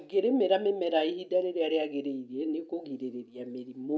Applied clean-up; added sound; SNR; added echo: none; none; none; none.